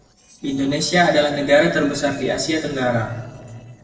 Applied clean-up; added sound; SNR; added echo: neural separator model SepFormer DNS4.